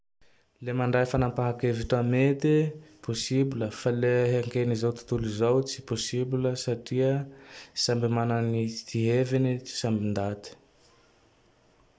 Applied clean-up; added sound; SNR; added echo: none; none; none; none.